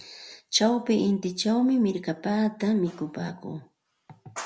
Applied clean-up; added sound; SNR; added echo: none; none; none; none.